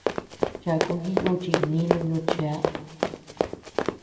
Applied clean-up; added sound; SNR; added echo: none; Run; -1 dB; reverberation time 1.7 s.